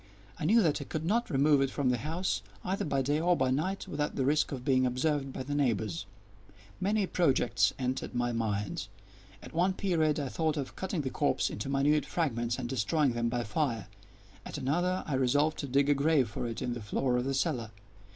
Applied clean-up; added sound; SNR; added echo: none; none; none; none.